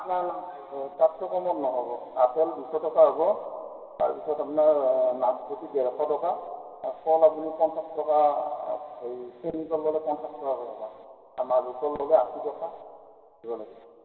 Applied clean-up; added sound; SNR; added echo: none; none; none; reverberation time 2.3 s.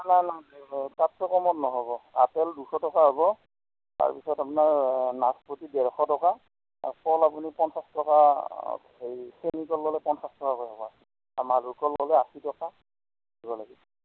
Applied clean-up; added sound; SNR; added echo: none; none; none; none.